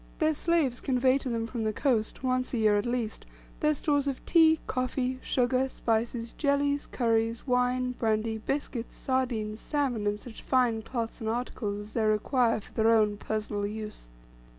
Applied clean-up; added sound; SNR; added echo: none; none; none; none.